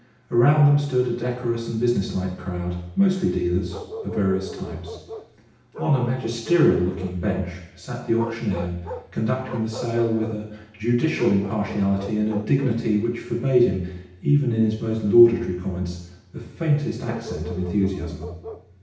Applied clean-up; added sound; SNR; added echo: none; Bark; 16 dB; reverberation time 0.9 s.